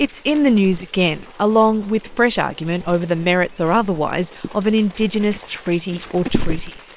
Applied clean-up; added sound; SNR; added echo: neural separator model SepFormer WHAM!.